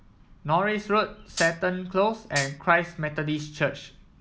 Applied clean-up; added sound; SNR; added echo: none; Hi-hat; 8 dB; none.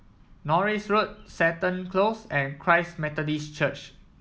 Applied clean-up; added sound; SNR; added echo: none; none; none; none.